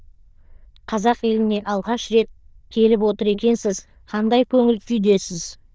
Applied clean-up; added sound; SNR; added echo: neural diffusion model UNIVERSE++.